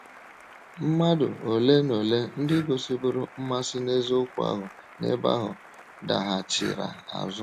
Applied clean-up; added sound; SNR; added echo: none; Applause + Breathing; 19 dB; none.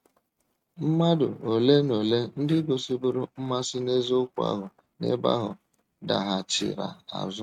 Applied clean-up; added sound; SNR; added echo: neural mask model RNNoise.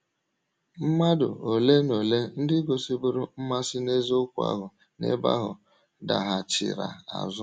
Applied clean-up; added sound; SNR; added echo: none; none; none; none.